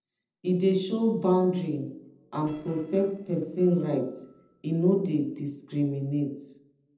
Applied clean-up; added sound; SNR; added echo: neural separator model SepFormer DNS4.